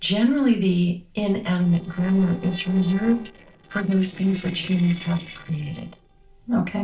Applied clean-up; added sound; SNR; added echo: neural separator model SepFormer DNS4.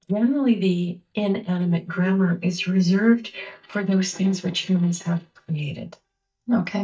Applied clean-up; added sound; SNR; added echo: neural mask model DeepFilterNet 3.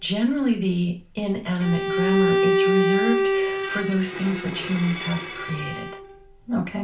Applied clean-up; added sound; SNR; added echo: none; Bowed string instrument; 1 dB; reverberation time 0.3 s.